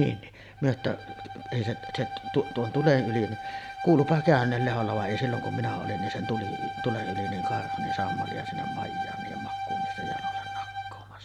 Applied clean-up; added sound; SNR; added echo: none; Bowed string instrument; 6 dB; none.